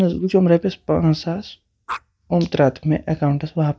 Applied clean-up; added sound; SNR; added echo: neural mask model DeepFilterNet 3.